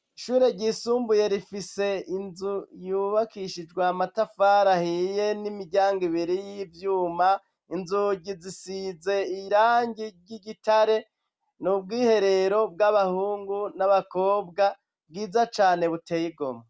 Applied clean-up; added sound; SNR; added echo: none; none; none; none.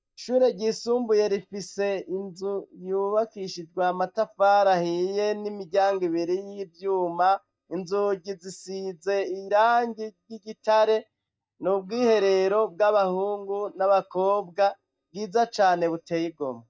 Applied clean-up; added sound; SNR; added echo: neural mask model DeepFilterNet 3.